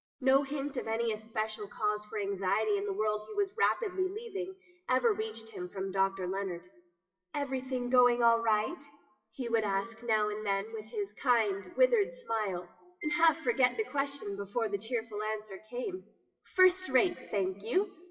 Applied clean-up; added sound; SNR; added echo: classical method WPE with log-MMSE.